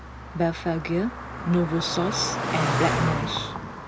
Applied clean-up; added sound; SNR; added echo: none; Car passing by; 2 dB; none.